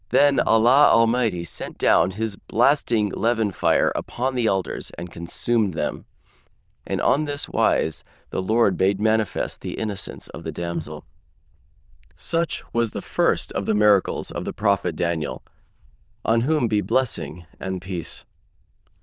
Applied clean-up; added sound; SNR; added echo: neural diffusion model UNIVERSE++.